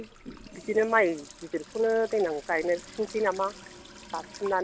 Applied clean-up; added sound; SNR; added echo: none; Sink (filling or washing) / Water tap, faucet; 19 dB; none.